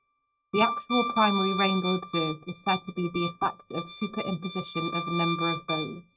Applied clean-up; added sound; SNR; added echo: neural mask model RNNoise.